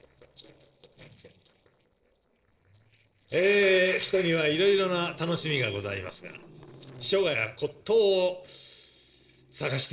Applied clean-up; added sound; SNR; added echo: neural separator model SepFormer DNS4.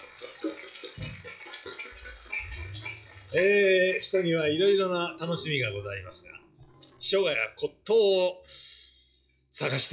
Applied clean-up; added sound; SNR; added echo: classical method WPE with log-MMSE.